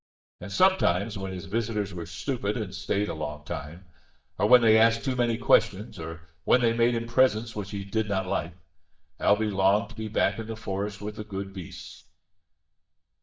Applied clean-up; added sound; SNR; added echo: neural mask model DeepFilterNet 3.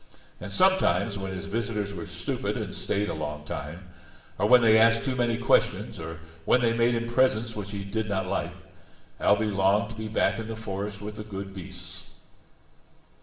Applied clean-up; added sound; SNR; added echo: none; Telephone; 13 dB; reverberation time 0.9 s.